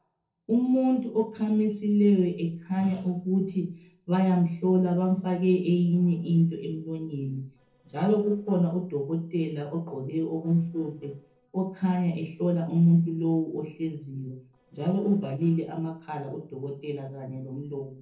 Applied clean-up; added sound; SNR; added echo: neural separator model SepFormer DNS4.